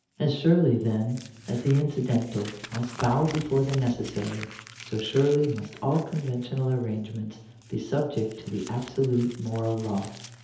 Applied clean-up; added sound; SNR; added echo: none; Crumpling, crinkling; 20 dB; reverberation time 0.8 s.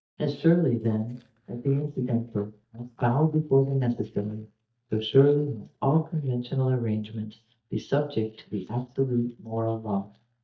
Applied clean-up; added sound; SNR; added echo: neural mask model DeepFilterNet 3.